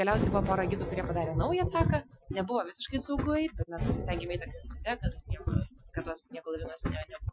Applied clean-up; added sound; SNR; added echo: classical method Wiener filter.